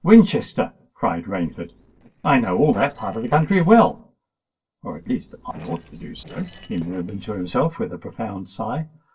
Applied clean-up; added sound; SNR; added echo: neural separator model SepFormer DNS4.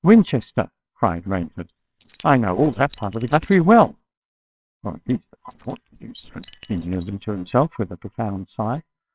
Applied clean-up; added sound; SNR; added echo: neural separator model SepFormer WHAMR!.